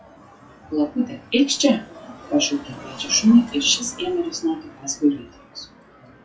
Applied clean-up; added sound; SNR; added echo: classical method WPE with log-MMSE.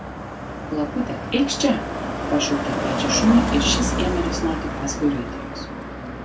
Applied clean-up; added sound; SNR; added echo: none; Car passing by; 2 dB; reverberation time 0.2 s.